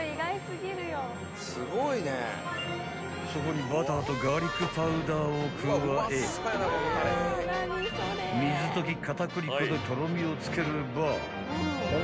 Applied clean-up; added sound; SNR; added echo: none; none; none; none.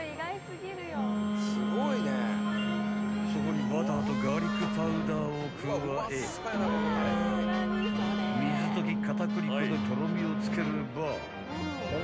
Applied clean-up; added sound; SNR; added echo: none; Wind instrument, woodwind instrument; -2 dB; none.